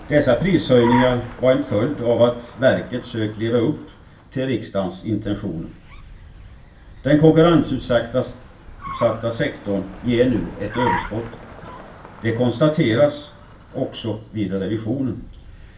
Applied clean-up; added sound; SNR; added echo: none; Car; 14 dB; reverberation time 0.3 s.